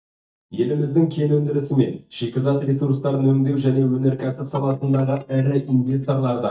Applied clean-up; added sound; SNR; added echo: neural mask model DeepFilterNet 3.